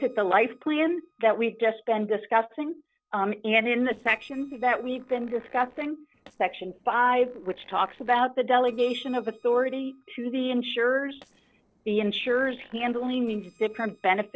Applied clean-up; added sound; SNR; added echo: neural separator model SepFormer DNS4.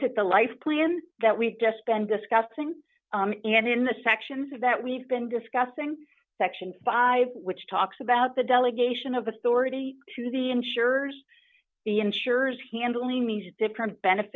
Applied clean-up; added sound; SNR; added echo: none; none; none; none.